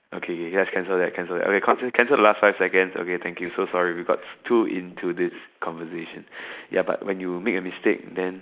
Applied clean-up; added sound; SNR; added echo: neural mask model Resemble Enhance denoiser.